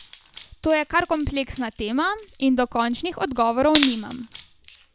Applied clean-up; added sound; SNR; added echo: none; Wood; 12 dB; none.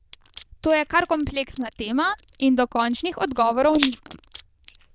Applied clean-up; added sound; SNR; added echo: neural diffusion model UNIVERSE++.